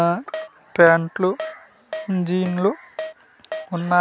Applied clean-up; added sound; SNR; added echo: none; Keyboard (musical); 14 dB; none.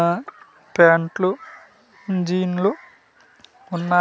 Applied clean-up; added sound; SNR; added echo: none; none; none; none.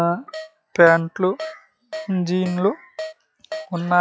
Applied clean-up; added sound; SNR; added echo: classical method log-MMSE.